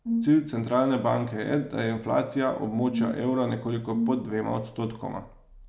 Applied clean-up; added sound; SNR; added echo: none; Brass instrument; 4 dB; none.